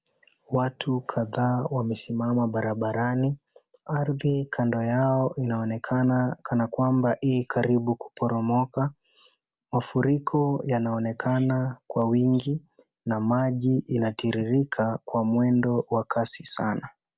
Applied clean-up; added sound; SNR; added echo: none; none; none; none.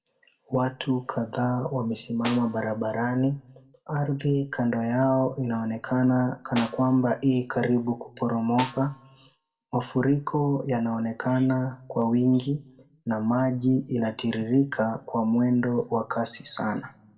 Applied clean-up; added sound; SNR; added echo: none; Snare drum; 16 dB; reverberation time 0.6 s.